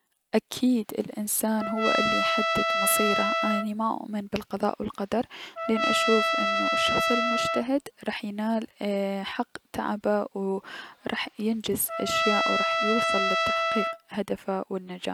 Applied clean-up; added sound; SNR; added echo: none; Trumpet; -1 dB; none.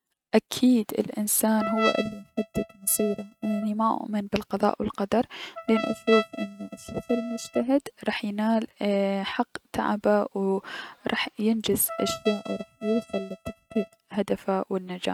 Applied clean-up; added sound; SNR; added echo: neural mask model RNNoise.